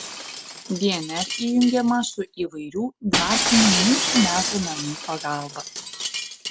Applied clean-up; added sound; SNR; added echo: none; Shatter; 3 dB; none.